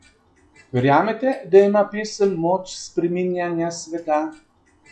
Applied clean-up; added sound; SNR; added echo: classical method log-MMSE.